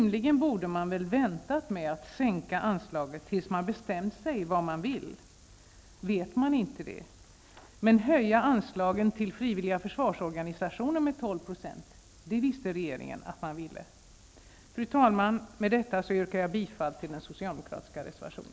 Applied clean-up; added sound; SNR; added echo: none; none; none; none.